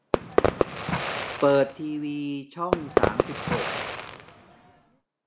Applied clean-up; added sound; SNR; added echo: none; Fireworks; -2 dB; none.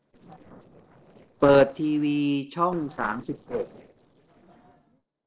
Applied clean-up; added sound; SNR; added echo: neural separator model SepFormer DNS4.